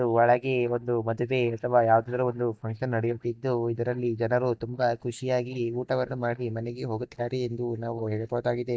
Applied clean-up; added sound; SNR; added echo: neural mask model DeepFilterNet 3.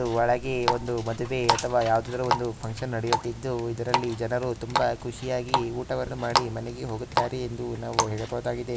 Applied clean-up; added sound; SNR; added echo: none; Water tap, faucet; 3 dB; none.